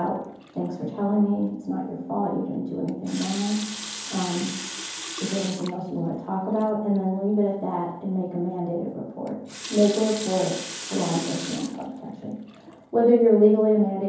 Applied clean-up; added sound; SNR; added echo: none; Water tap, faucet; 14 dB; reverberation time 0.9 s.